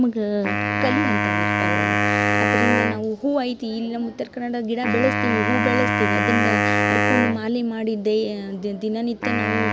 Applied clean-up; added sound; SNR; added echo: none; Wind instrument, woodwind instrument; -2 dB; none.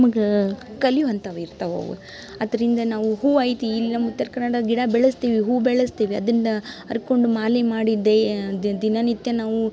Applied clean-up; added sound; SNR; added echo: none; none; none; none.